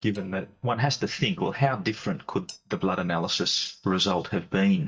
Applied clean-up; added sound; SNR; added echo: neural mask model DeepFilterNet 3.